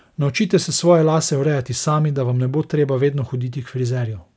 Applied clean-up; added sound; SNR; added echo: none; none; none; none.